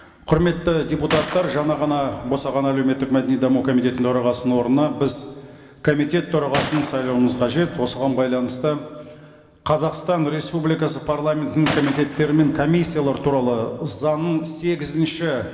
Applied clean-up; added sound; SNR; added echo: none; Gunshot, gunfire; 13 dB; reverberation time 1.9 s.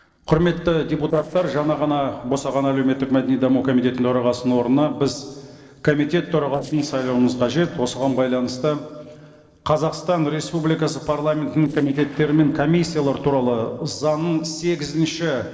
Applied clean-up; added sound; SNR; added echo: neural separator model SepFormer DNS4.